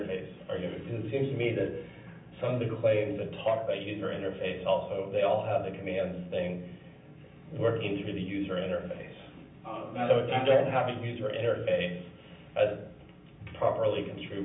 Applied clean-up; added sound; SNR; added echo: none; none; none; reverberation time 0.6 s.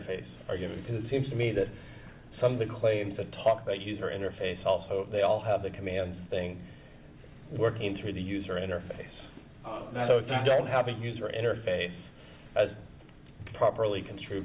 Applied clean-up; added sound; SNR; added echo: none; none; none; none.